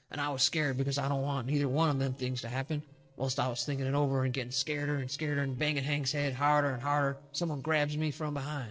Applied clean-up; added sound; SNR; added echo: neural separator model SepFormer DNS4.